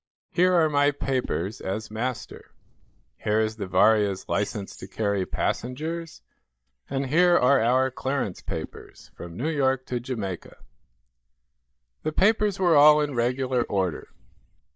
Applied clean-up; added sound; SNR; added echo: neural mask model DeepFilterNet 3.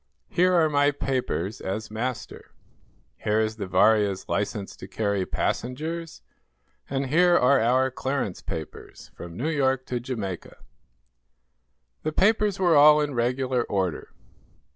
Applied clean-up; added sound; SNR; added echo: none; none; none; none.